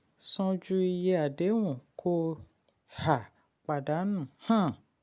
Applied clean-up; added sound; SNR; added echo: none; none; none; none.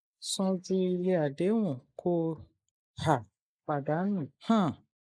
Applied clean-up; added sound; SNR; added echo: neural mask model Resemble Enhance denoiser.